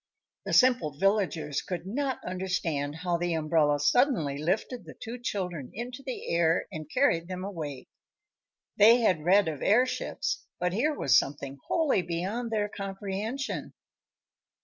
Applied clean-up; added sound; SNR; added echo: none; none; none; none.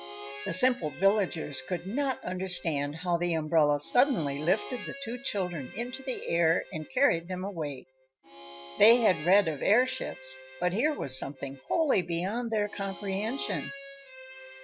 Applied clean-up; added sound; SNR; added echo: none; Harmonica; 16 dB; none.